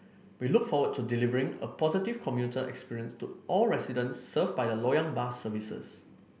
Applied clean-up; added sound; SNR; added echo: none; none; none; none.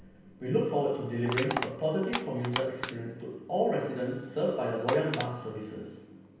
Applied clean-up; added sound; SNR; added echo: none; Crushing; 10 dB; reverberation time 0.9 s.